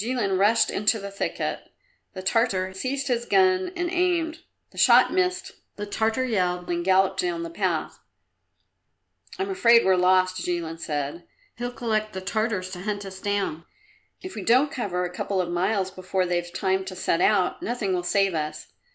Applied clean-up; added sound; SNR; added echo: none; none; none; none.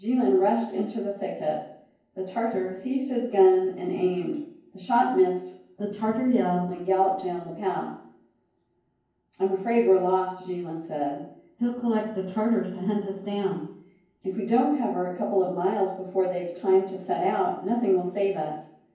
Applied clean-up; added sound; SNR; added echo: none; none; none; reverberation time 0.9 s.